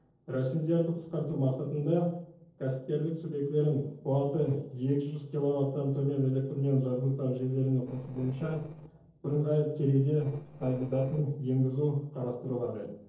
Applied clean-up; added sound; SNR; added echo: neural separator model SepFormer DNS4.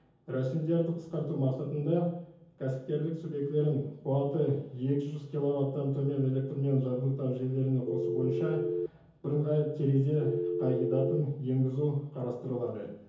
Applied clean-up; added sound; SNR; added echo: none; Telephone; 0 dB; reverberation time 0.7 s.